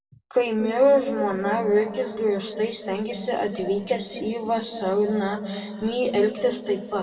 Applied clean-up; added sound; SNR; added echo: none; none; none; reverberation time 2.2 s.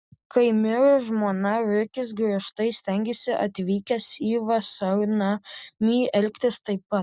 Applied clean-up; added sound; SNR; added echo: none; none; none; none.